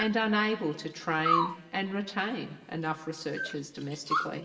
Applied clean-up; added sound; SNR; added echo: none; Dog; 4 dB; reverberation time 1.0 s.